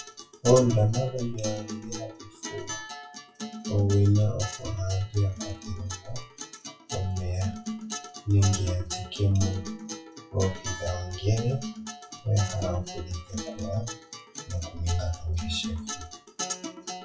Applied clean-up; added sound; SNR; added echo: classical method WPE with log-MMSE.